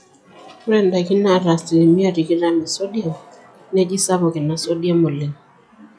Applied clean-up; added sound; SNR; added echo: classical method log-MMSE.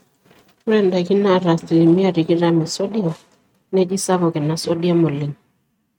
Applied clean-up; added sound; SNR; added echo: neural mask model RNNoise.